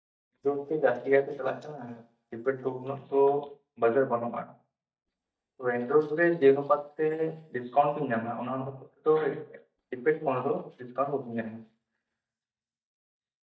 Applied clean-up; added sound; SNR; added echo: neural mask model DeepFilterNet 3.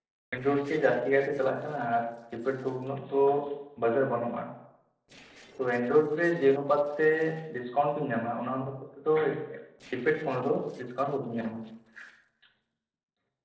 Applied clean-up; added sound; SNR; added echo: neural separator model SepFormer DNS4.